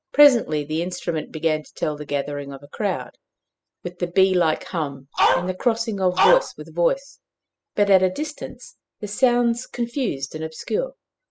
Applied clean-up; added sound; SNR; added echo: classical method spectral subtraction.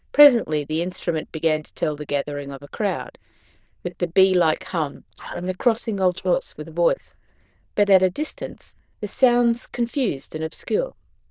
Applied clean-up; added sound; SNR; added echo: neural diffusion model UNIVERSE++.